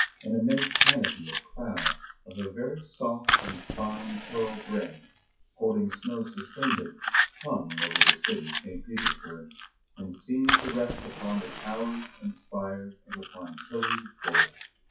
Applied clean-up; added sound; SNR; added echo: classical method WPE with log-MMSE.